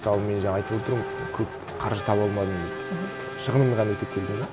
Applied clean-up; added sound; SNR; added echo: none; Race car, auto racing / Accelerating, revving, vroom; 8 dB; none.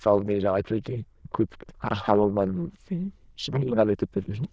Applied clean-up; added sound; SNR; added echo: neural diffusion model UNIVERSE++.